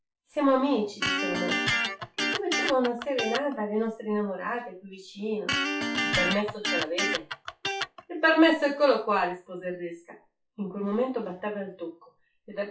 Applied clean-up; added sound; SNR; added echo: classical method WPE with log-MMSE.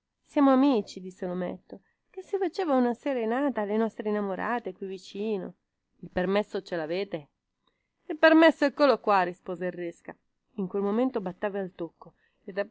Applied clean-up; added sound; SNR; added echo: none; none; none; none.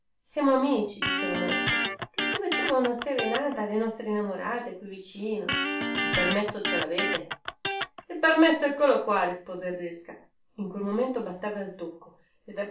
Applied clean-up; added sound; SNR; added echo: none; Electric guitar; 1 dB; reverberation time 0.3 s.